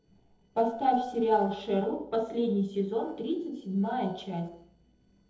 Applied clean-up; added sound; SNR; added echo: neural separator model SepFormer DNS4.